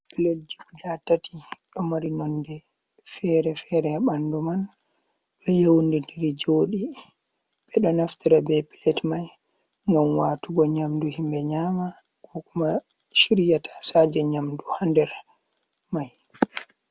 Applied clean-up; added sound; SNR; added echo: none; none; none; none.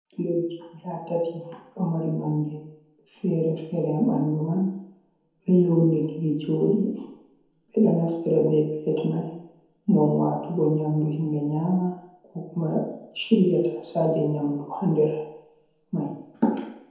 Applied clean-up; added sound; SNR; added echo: none; none; none; reverberation time 0.9 s.